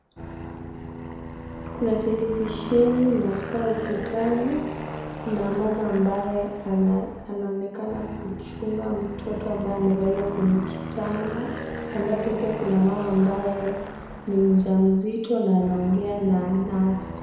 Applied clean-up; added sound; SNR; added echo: none; Aircraft; 10 dB; reverberation time 1.0 s.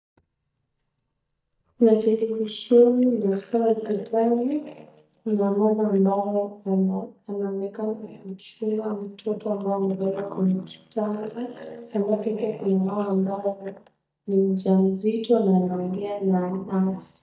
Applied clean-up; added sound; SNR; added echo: neural mask model DeepFilterNet 3.